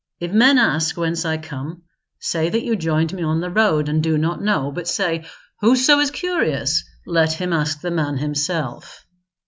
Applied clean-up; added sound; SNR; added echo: none; none; none; none.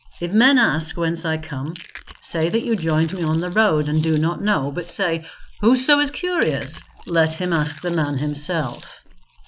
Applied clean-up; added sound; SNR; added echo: none; Chewing, mastication; 17 dB; none.